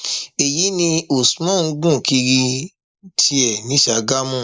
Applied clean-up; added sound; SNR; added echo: neural mask model Resemble Enhance denoiser.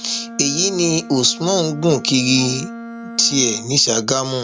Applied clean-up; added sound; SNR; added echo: none; Bowed string instrument; 15 dB; none.